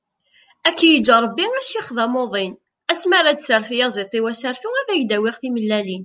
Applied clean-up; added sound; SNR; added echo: none; none; none; none.